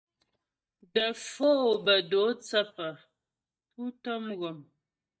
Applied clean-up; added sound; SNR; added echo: neural mask model DeepFilterNet 3.